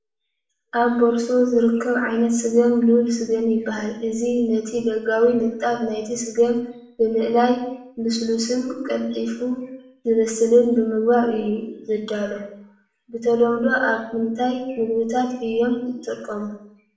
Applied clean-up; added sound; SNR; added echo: none; none; none; reverberation time 0.6 s.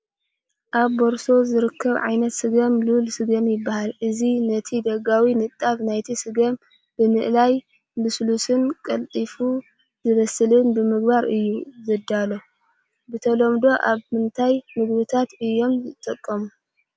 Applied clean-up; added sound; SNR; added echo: none; none; none; none.